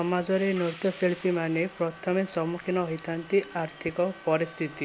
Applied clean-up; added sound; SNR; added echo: none; Subway, metro, underground; 19 dB; none.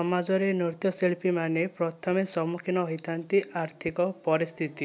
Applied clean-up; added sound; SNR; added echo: none; none; none; none.